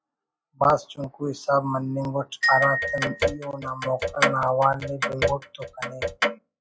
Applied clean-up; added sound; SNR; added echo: classical method log-MMSE.